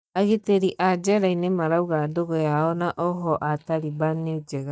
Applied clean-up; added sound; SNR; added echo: neural mask model DeepFilterNet 3.